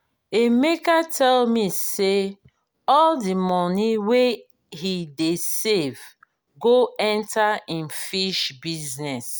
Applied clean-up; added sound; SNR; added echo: none; none; none; none.